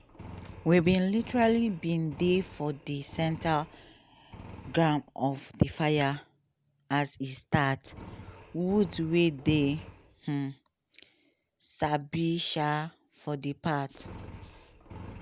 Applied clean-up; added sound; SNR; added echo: none; Engine; 19 dB; none.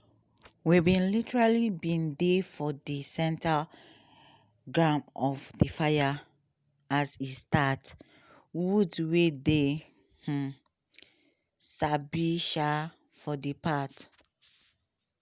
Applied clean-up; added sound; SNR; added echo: none; none; none; none.